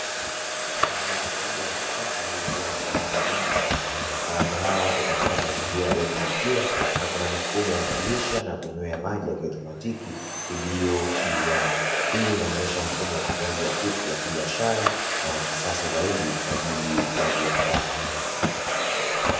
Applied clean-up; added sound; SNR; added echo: none; Domestic sounds, home sounds; -3 dB; reverberation time 0.9 s.